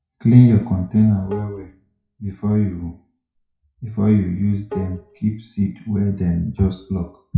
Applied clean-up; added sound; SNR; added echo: classical method WPE with log-MMSE.